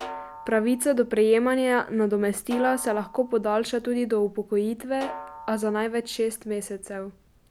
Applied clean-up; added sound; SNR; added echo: none; Snare drum; 18 dB; none.